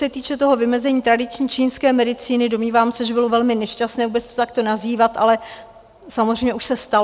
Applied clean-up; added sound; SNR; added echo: none; none; none; none.